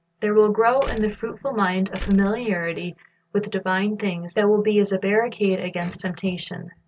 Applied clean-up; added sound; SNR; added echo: none; Slam; 13 dB; none.